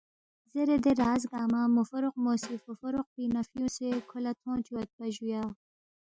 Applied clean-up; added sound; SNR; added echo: classical method Wiener filter.